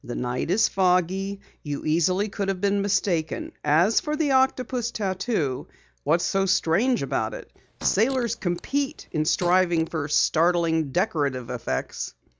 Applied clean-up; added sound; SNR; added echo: none; Fart; 18 dB; none.